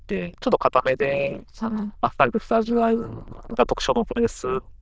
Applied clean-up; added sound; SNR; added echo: neural diffusion model UNIVERSE++.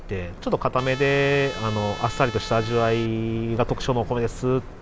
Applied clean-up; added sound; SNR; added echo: none; Trumpet; 14 dB; none.